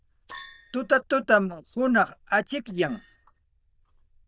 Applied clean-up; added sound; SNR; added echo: neural diffusion model UNIVERSE++.